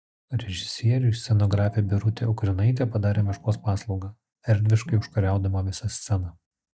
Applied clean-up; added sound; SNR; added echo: neural mask model DeepFilterNet 3.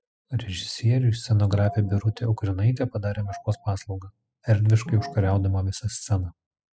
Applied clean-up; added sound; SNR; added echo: classical method spectral subtraction.